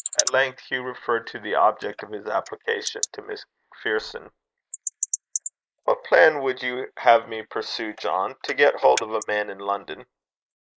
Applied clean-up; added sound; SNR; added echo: neural mask model Resemble Enhance denoiser.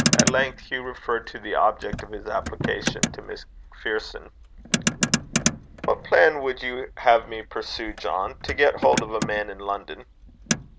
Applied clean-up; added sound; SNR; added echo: none; Motor vehicle (road); 3 dB; none.